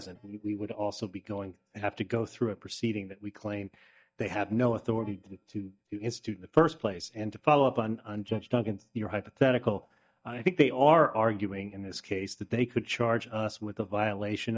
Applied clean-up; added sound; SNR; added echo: neural mask model DeepFilterNet 3.